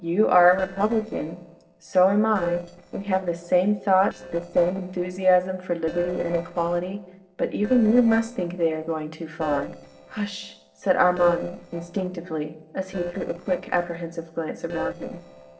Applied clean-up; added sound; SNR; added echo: neural separator model SepFormer DNS4.